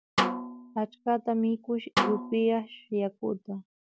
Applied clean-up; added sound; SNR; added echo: none; Snare drum; 3 dB; none.